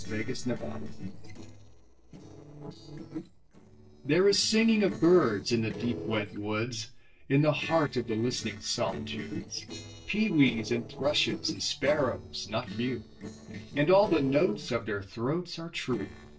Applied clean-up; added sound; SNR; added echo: neural separator model SepFormer DNS4.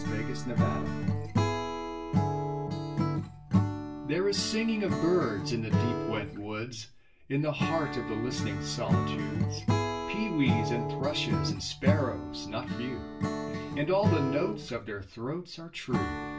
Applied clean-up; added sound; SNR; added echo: none; Acoustic guitar / Strum; -2 dB; reverberation time 0.2 s.